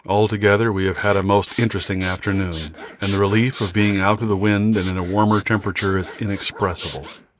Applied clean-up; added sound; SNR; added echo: neural mask model Resemble Enhance denoiser.